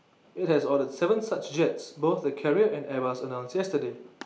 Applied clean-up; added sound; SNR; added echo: none; none; none; none.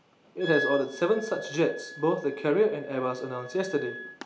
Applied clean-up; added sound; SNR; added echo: none; Wind instrument, woodwind instrument; 11 dB; none.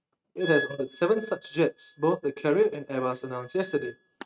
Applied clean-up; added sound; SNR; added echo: neural mask model RNNoise.